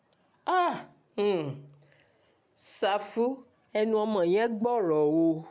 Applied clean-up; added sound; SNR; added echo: none; none; none; none.